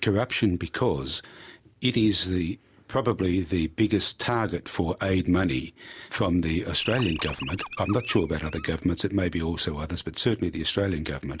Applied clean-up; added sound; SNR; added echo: none; Animal; 11 dB; none.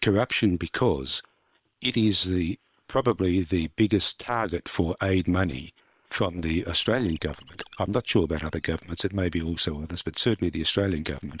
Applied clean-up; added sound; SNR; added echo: neural separator model SepFormer WHAM!.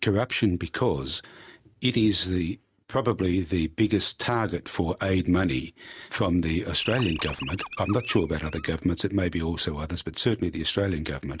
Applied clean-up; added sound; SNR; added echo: neural mask model RNNoise.